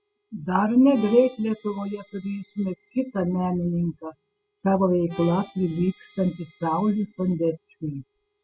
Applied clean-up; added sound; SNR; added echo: classical method spectral subtraction.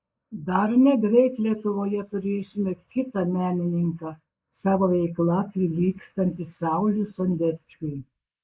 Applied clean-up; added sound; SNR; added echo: neural mask model Resemble Enhance denoiser.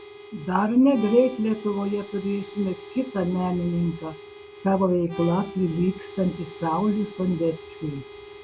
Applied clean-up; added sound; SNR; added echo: none; Harmonica; 16 dB; none.